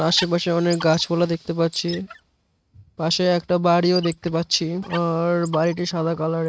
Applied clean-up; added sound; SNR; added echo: neural mask model RNNoise.